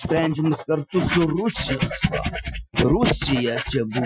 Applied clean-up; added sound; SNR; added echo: classical method Wiener filter.